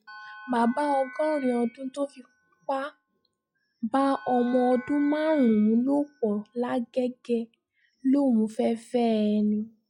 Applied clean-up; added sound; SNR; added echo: classical method log-MMSE.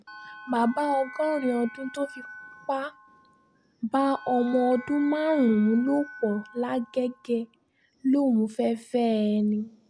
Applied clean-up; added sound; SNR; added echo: none; Bell; 18 dB; none.